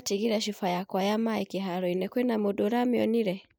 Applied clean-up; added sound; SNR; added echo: neural mask model Resemble Enhance denoiser.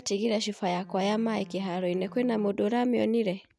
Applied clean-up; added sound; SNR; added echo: none; Bowed string instrument; 20 dB; none.